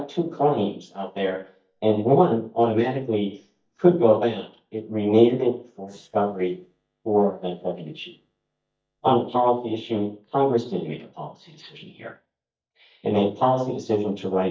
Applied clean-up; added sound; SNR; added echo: neural mask model DeepFilterNet 3.